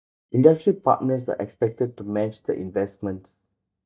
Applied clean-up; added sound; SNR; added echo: neural mask model DeepFilterNet 3.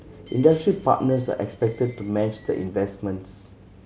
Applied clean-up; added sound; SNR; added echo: none; Glass; 17 dB; none.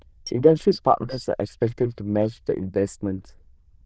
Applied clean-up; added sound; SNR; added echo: neural diffusion model UNIVERSE++.